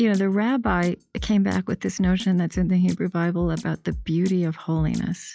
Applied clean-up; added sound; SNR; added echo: classical method log-MMSE.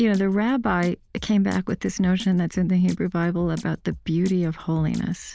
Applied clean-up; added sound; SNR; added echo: neural diffusion model UNIVERSE++.